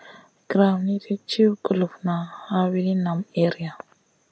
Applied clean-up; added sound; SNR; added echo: none; none; none; none.